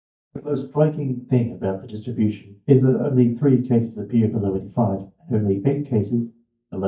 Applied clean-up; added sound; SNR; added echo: neural mask model DeepFilterNet 3.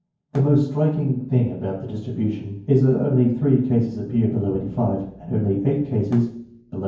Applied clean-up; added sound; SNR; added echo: none; Thump, thud; 19 dB; reverberation time 0.9 s.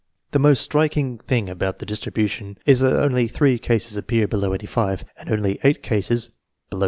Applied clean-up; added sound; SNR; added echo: none; none; none; none.